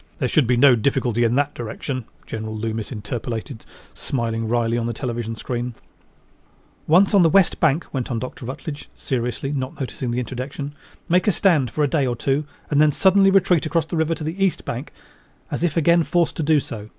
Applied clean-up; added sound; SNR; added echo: none; none; none; none.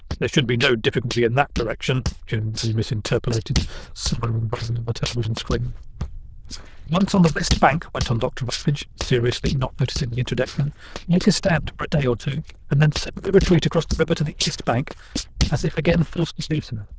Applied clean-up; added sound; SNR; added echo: neural diffusion model UNIVERSE++.